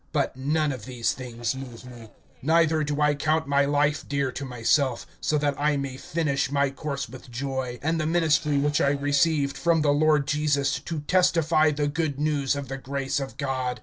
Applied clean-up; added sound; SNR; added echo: neural separator model SepFormer DNS4.